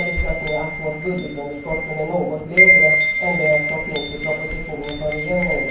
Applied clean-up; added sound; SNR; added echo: none; Wind chime; -3 dB; reverberation time 0.9 s.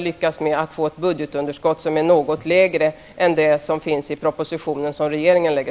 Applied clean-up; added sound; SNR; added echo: none; none; none; none.